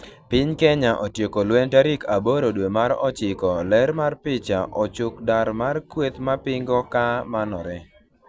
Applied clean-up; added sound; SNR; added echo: none; none; none; none.